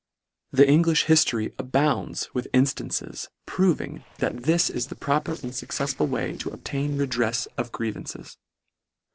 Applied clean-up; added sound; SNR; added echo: neural separator model SepFormer DNS4.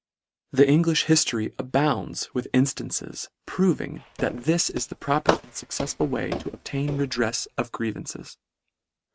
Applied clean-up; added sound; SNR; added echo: neural mask model RNNoise.